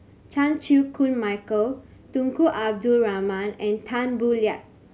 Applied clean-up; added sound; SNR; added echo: none; none; none; none.